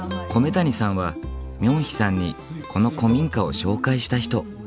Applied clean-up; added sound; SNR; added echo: none; none; none; none.